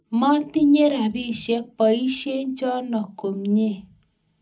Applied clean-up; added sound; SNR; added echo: none; none; none; reverberation time 0.4 s.